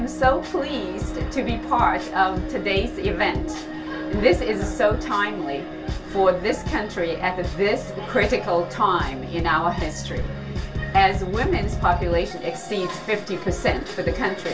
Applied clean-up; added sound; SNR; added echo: none; none; none; reverberation time 0.2 s.